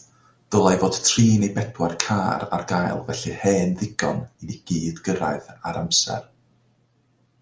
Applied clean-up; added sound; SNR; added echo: none; none; none; none.